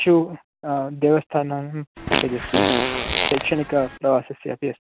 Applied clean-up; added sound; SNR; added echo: none; Fart; -1 dB; none.